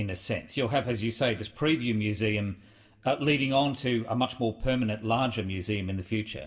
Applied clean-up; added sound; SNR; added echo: none; none; none; reverberation time 0.7 s.